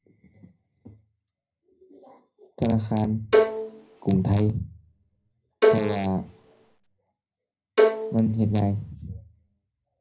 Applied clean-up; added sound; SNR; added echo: none; Bowed string instrument; -4 dB; reverberation time 0.4 s.